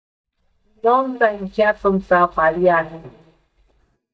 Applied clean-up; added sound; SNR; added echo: neural mask model DeepFilterNet 3.